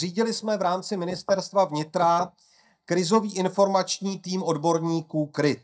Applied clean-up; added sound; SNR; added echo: neural mask model DeepFilterNet 3.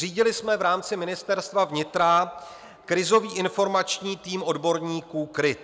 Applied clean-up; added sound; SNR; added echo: none; none; none; none.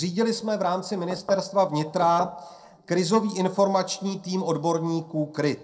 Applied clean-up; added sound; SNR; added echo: neural separator model SepFormer DNS4.